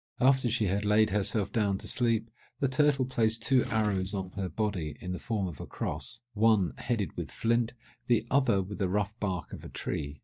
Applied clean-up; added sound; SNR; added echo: neural mask model DeepFilterNet 3.